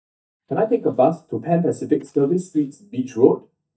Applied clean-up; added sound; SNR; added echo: neural mask model DeepFilterNet 3.